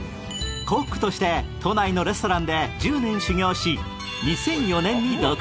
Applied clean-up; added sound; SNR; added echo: none; none; none; none.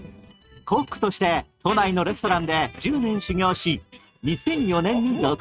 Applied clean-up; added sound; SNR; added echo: neural mask model RNNoise.